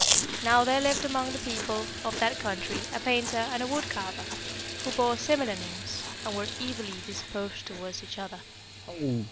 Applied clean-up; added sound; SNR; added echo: none; Chewing, mastication + Bathtub (filling or washing) / Water tap, faucet; 3 dB; none.